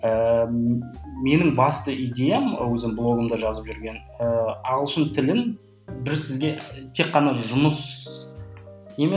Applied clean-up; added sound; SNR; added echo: none; none; none; none.